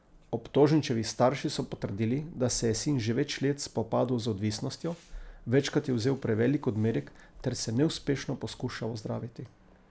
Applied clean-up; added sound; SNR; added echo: none; none; none; none.